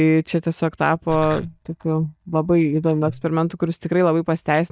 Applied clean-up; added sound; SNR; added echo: neural mask model DeepFilterNet 3.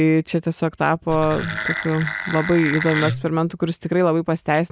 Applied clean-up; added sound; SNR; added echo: none; Wood; 7 dB; none.